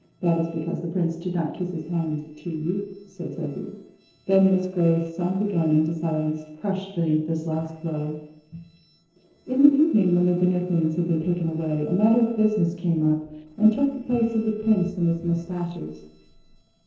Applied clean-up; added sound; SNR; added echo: neural separator model SepFormer DNS4.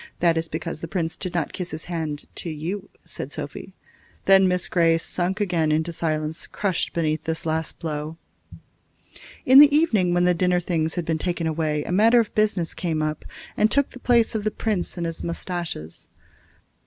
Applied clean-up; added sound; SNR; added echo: none; none; none; none.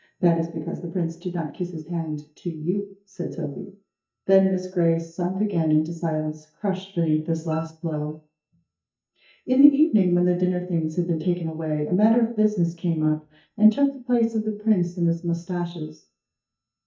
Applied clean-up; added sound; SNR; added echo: neural mask model DeepFilterNet 3.